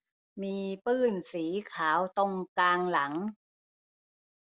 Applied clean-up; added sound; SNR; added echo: none; none; none; none.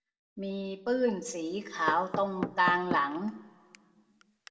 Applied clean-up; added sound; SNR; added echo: none; Knock / Wood; 9 dB; reverberation time 0.9 s.